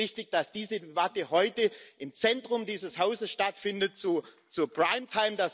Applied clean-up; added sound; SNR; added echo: none; none; none; none.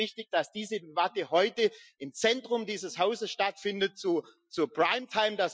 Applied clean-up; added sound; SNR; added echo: classical method Wiener filter.